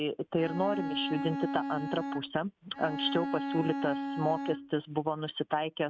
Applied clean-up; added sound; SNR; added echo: neural mask model RNNoise.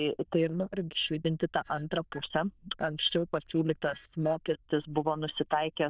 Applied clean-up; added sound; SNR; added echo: neural diffusion model UNIVERSE++.